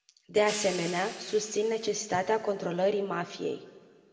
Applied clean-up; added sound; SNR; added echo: none; Hi-hat; 16 dB; reverberation time 1.4 s.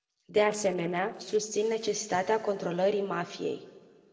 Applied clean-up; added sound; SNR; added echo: neural separator model SepFormer DNS4.